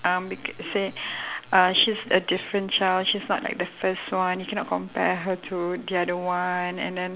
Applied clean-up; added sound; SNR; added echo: none; none; none; none.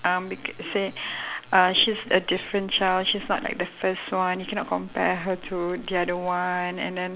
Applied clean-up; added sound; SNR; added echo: none; Crackle; 19 dB; none.